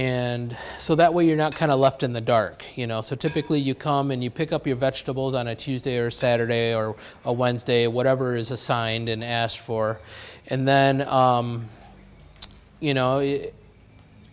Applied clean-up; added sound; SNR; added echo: none; none; none; none.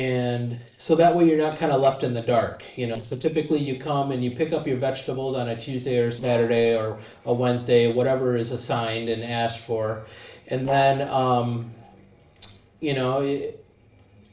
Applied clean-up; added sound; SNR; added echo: neural separator model SepFormer DNS4.